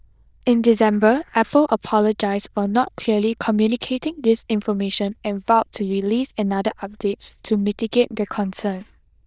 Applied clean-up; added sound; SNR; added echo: neural diffusion model UNIVERSE++.